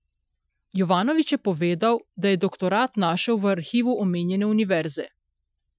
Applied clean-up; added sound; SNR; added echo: classical method Wiener filter.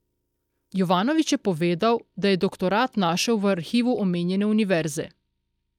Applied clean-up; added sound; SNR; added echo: neural mask model DeepFilterNet 3.